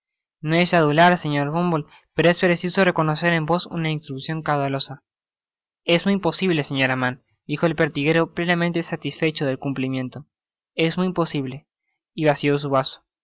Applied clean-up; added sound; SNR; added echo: none; none; none; none.